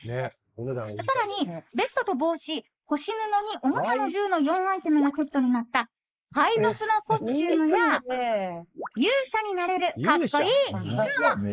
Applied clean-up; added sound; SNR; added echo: neural mask model Resemble Enhance denoiser.